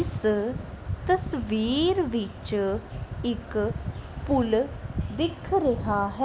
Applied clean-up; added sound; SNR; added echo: none; none; none; none.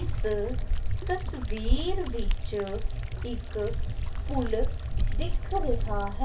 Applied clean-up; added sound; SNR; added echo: none; Liquid; -4 dB; reverberation time 0.2 s.